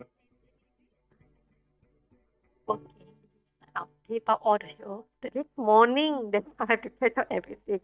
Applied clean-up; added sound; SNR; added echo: neural mask model DeepFilterNet 3.